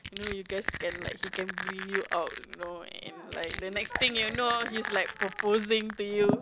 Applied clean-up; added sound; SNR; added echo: none; Crushing; 6 dB; none.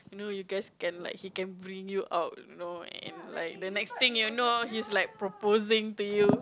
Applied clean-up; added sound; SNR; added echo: none; none; none; none.